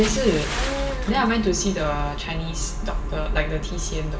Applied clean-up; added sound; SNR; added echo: none; Bathtub (filling or washing) / Splash, splatter; 13 dB; reverberation time 2.0 s.